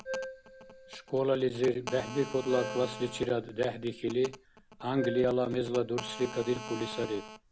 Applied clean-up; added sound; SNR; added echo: none; Telephone + Keyboard (musical); 11 dB; none.